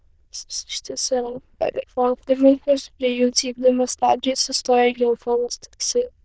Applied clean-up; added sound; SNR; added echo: neural diffusion model UNIVERSE++.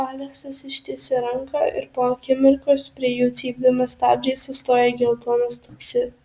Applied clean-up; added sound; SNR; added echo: none; none; none; none.